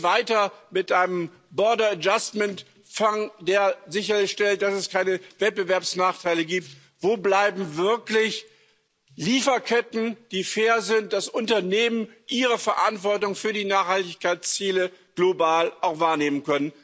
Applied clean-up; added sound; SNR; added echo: none; none; none; none.